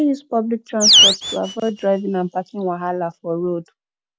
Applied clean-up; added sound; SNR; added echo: none; Animal; -3 dB; none.